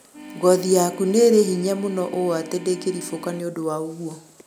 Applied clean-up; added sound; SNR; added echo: none; Organ; 16 dB; none.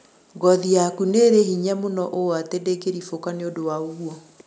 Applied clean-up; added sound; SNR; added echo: none; none; none; none.